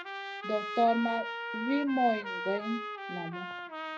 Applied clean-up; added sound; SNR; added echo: none; Trumpet; 6 dB; reverberation time 0.5 s.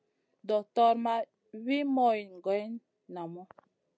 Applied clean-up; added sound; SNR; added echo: none; none; none; none.